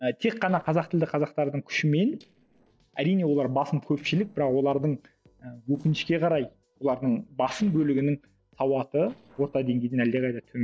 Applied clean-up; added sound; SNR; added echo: neural separator model SepFormer DNS4.